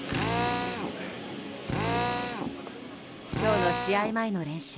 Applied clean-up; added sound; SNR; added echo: none; Drill; 0 dB; none.